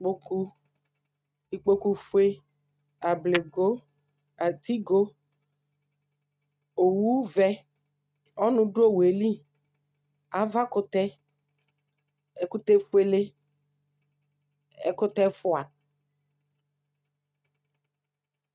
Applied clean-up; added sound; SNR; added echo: neural mask model RNNoise.